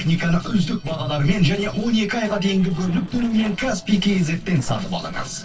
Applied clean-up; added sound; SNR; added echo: neural separator model SepFormer DNS4.